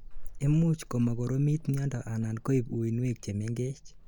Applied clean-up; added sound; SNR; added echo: none; Squeak / Walk, footsteps; 11 dB; none.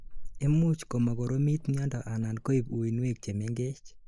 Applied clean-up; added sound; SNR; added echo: neural mask model Resemble Enhance denoiser.